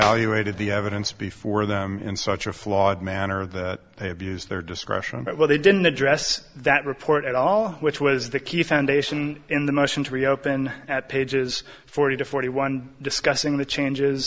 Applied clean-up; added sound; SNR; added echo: none; none; none; none.